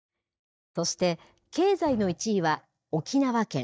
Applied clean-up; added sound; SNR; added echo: neural mask model DeepFilterNet 3.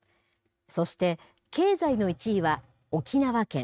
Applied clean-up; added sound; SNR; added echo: neural mask model RNNoise.